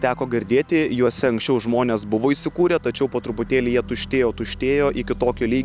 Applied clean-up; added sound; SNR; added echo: none; none; none; none.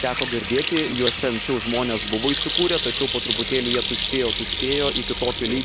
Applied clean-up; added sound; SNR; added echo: none; Sink (filling or washing) / Hands; -3 dB; none.